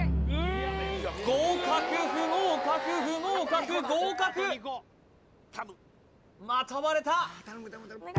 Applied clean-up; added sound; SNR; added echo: none; none; none; none.